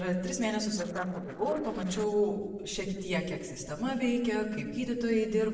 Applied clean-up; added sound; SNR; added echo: neural separator model SepFormer DNS4.